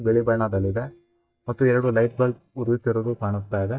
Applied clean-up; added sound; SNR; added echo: neural mask model DeepFilterNet 3.